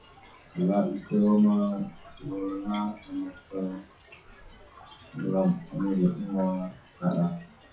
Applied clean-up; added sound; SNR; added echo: classical method WPE with log-MMSE.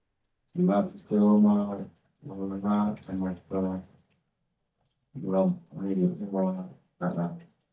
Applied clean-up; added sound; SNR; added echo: neural mask model DeepFilterNet 3.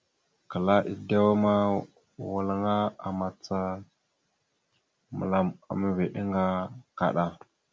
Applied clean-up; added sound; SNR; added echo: none; none; none; none.